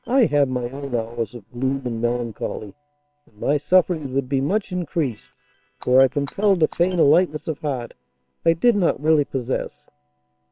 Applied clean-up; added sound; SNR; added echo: neural separator model SepFormer WHAM!.